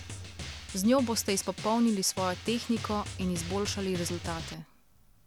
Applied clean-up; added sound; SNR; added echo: none; Drum; 10 dB; none.